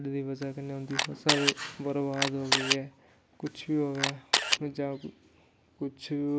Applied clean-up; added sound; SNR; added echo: none; Camera; -3 dB; none.